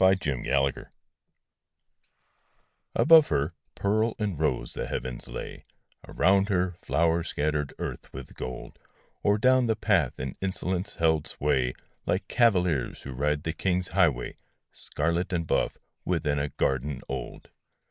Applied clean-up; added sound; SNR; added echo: none; none; none; none.